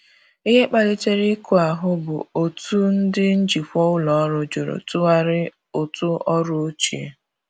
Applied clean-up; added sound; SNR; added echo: none; none; none; none.